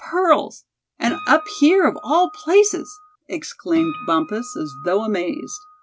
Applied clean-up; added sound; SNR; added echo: none; Acoustic guitar; 16 dB; none.